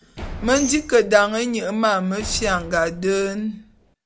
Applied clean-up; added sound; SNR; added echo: none; Tambourine + Slam; 14 dB; none.